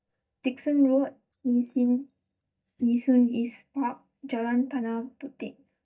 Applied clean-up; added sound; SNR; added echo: neural mask model DeepFilterNet 3.